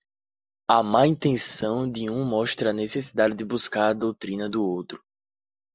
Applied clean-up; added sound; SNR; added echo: none; none; none; none.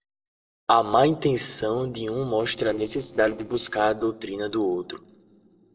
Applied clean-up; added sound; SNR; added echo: neural separator model SepFormer DNS4.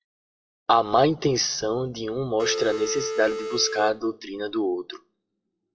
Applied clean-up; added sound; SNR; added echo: classical method WPE with log-MMSE.